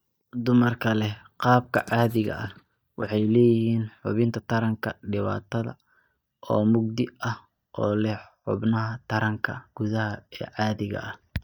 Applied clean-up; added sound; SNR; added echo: neural mask model DeepFilterNet 3.